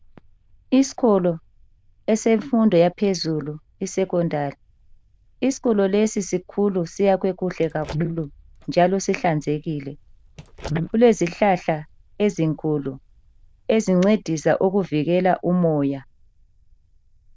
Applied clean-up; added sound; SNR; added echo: neural diffusion model UNIVERSE++.